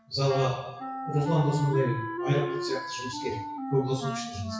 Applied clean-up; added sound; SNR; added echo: classical method WPE with log-MMSE.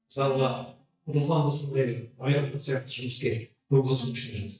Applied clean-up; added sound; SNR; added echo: neural mask model DeepFilterNet 3.